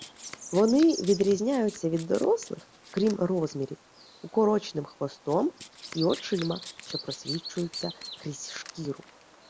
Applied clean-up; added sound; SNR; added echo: none; Bird vocalization, bird call, bird song + Domestic sounds, home sounds; 15 dB; none.